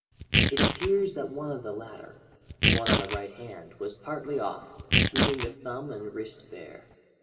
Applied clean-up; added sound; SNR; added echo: none; Tearing; -5 dB; reverberation time 2.1 s.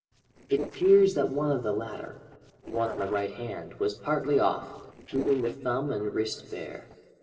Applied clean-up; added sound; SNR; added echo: neural separator model SepFormer DNS4.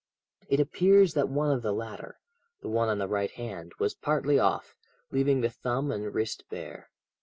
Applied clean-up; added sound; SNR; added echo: none; none; none; none.